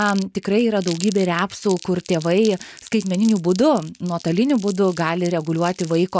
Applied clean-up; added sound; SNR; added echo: none; Crumpling, crinkling; 19 dB; none.